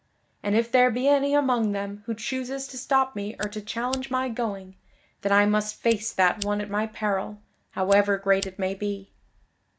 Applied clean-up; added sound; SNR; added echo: none; Fire; 18 dB; none.